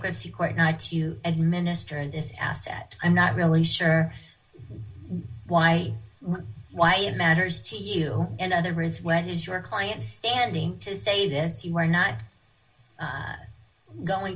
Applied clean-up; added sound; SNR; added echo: none; none; none; reverberation time 0.2 s.